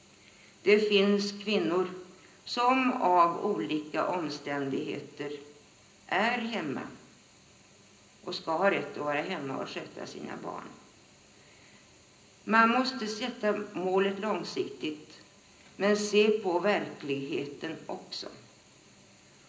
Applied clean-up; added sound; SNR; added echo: none; none; none; reverberation time 0.5 s.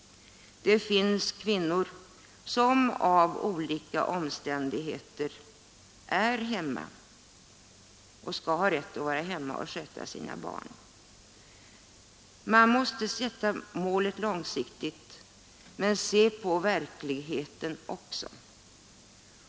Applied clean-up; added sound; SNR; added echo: none; none; none; none.